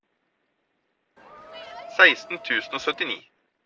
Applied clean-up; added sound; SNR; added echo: none; Crowd; 16 dB; none.